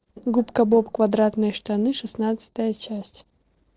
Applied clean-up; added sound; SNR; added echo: neural separator model SepFormer DNS4.